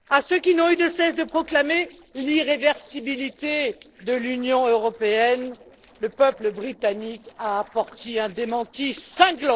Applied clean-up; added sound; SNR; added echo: neural separator model SepFormer DNS4.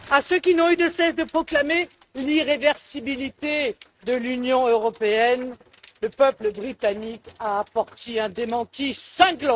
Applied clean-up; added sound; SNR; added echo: neural mask model RNNoise.